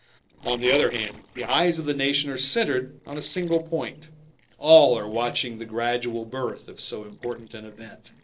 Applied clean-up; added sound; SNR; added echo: neural separator model SepFormer DNS4.